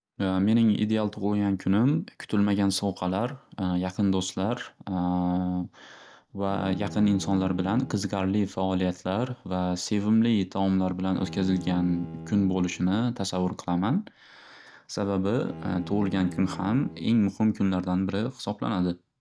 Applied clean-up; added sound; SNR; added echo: none; Bowed string instrument; 16 dB; none.